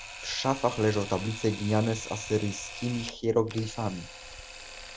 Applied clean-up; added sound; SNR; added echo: none; Camera; 12 dB; none.